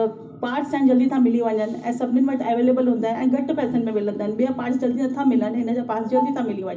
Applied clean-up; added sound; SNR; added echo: none; none; none; reverberation time 0.4 s.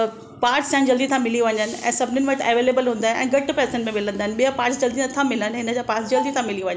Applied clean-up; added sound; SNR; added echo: none; none; none; none.